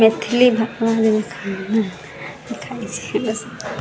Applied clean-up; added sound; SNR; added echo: none; none; none; none.